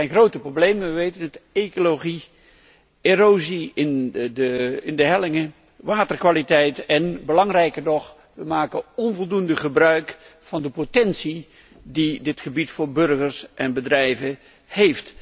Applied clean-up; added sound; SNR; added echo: none; none; none; none.